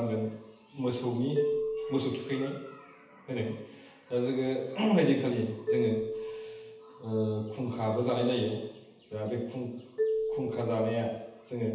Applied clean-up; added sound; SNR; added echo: none; Marimba, xylophone; 6 dB; reverberation time 0.9 s.